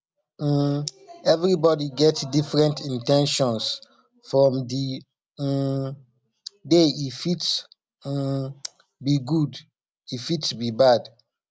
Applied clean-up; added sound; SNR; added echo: none; none; none; none.